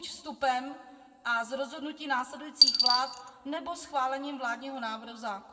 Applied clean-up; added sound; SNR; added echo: none; Coin (dropping); -5 dB; reverberation time 1.3 s.